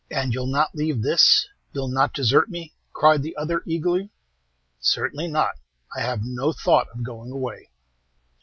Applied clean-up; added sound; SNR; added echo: none; none; none; none.